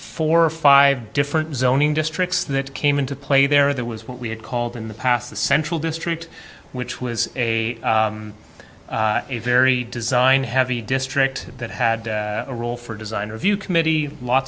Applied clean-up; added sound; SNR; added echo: none; none; none; none.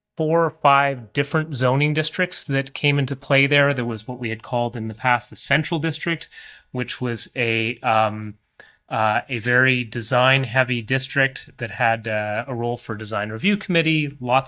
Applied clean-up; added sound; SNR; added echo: neural mask model DeepFilterNet 3.